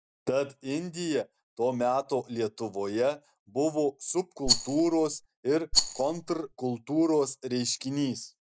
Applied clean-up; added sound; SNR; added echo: none; Rattle; 0 dB; none.